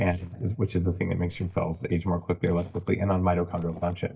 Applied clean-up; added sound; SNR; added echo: neural mask model DeepFilterNet 3.